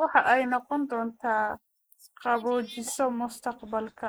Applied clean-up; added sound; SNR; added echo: neural mask model Resemble Enhance denoiser.